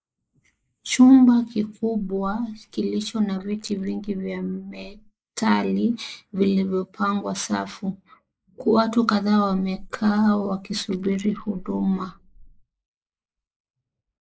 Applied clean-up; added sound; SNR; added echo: neural mask model Resemble Enhance denoiser.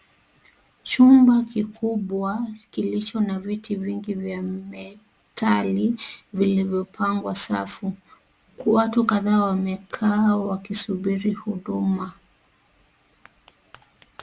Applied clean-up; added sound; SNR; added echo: none; none; none; none.